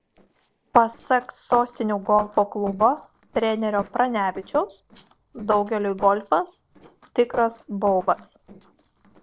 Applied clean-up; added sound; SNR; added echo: neural separator model SepFormer DNS4.